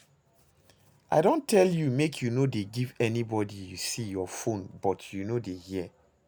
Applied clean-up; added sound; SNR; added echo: none; none; none; none.